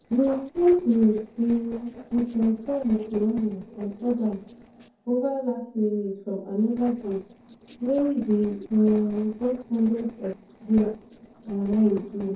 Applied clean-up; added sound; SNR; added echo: neural separator model SepFormer DNS4.